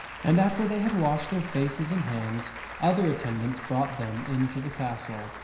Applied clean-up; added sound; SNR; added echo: none; Applause; 11 dB; reverberation time 0.9 s.